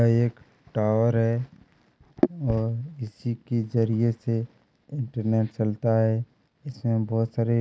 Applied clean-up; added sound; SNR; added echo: none; none; none; none.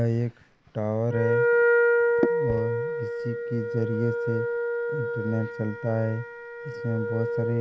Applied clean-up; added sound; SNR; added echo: none; Wind instrument, woodwind instrument; -3 dB; none.